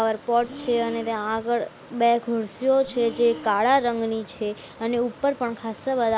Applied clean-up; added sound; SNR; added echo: none; Breathing; 17 dB; none.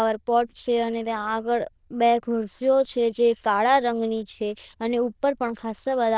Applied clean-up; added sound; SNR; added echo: neural diffusion model UNIVERSE++.